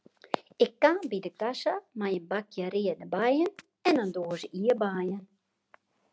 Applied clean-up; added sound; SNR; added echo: none; none; none; none.